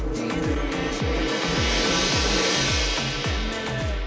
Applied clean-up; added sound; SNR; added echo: none; Gong; -2 dB; none.